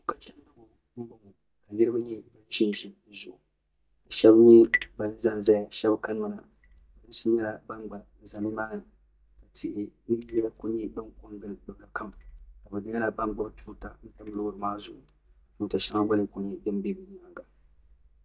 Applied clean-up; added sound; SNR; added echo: neural mask model DeepFilterNet 3.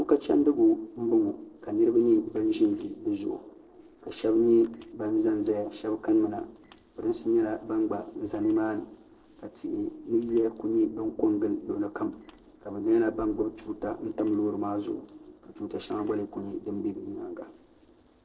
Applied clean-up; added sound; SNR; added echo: neural separator model SepFormer DNS4.